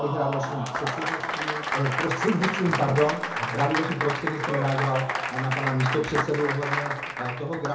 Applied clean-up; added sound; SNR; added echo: none; Applause; 2 dB; reverberation time 0.6 s.